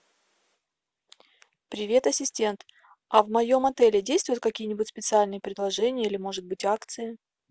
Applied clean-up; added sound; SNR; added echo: none; none; none; none.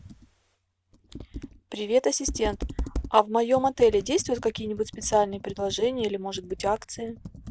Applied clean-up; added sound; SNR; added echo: none; Computer keyboard; 12 dB; none.